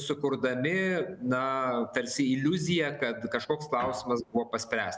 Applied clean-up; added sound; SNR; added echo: none; none; none; none.